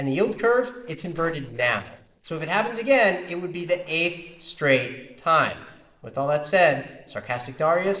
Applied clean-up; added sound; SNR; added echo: neural separator model SepFormer DNS4.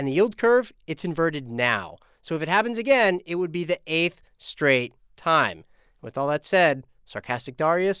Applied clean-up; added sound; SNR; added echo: none; none; none; none.